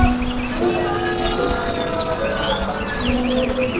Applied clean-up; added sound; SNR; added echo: neural separator model SepFormer DNS4.